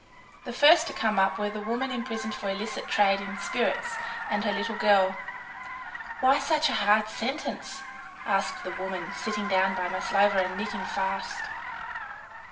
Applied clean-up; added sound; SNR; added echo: none; Car; 8 dB; reverberation time 0.6 s.